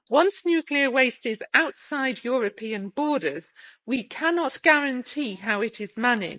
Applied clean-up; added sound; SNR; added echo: neural mask model Resemble Enhance denoiser.